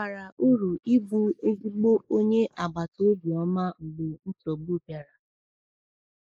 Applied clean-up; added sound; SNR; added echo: neural mask model Resemble Enhance denoiser.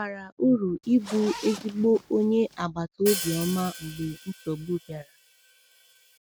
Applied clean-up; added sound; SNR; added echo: none; Hi-hat + Zipper (clothing); 13 dB; none.